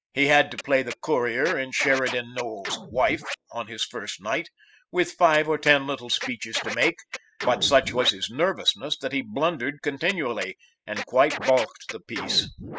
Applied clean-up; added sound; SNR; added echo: classical method spectral subtraction.